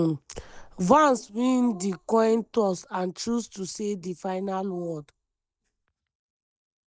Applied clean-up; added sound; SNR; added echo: neural mask model DeepFilterNet 3.